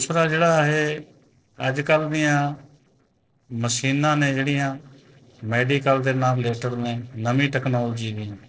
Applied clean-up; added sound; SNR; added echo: neural separator model SepFormer DNS4.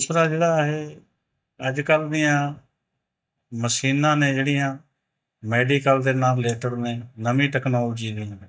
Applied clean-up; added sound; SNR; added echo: neural mask model DeepFilterNet 3.